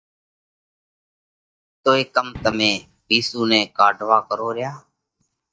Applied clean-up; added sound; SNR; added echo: neural mask model DeepFilterNet 3.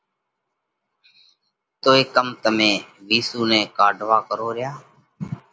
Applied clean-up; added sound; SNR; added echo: none; none; none; none.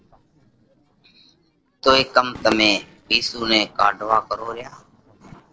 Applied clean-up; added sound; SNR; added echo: neural separator model SepFormer DNS4.